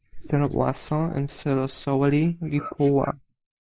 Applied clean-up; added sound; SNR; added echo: neural mask model Resemble Enhance denoiser.